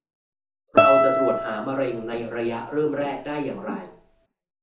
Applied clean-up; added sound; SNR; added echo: none; Guitar; -4 dB; reverberation time 0.6 s.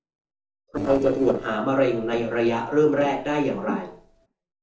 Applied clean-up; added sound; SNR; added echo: neural separator model SepFormer DNS4.